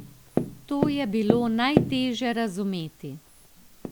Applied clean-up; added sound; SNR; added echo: none; Tap; 3 dB; none.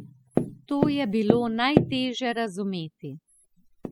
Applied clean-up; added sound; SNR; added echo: classical method spectral subtraction.